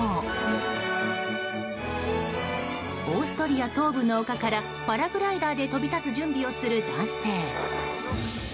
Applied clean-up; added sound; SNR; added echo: none; none; none; none.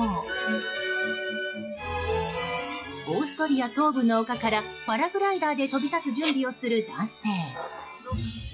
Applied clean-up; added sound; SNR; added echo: classical method log-MMSE.